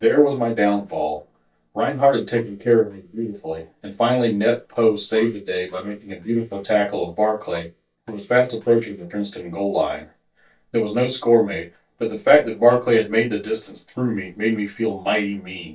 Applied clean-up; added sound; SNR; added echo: neural mask model DeepFilterNet 3.